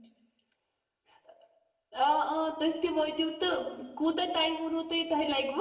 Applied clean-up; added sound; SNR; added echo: none; none; none; reverberation time 1.0 s.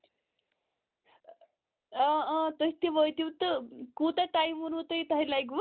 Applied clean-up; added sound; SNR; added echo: none; none; none; none.